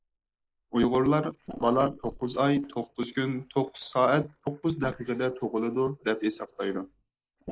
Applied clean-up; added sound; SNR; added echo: neural mask model Resemble Enhance denoiser.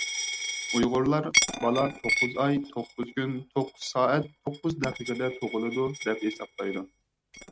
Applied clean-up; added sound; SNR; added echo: neural mask model RNNoise.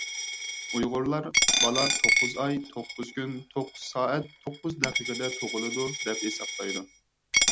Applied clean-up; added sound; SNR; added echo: none; Coin (dropping); -3 dB; none.